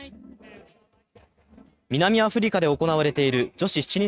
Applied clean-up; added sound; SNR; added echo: neural mask model RNNoise.